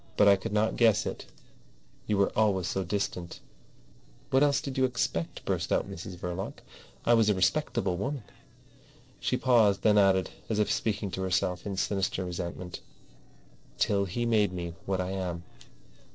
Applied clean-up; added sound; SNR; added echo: neural separator model SepFormer DNS4.